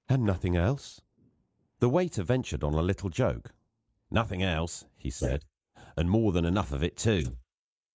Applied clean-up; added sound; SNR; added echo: neural mask model Resemble Enhance denoiser.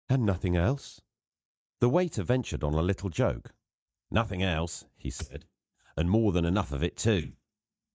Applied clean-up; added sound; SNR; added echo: neural mask model DeepFilterNet 3.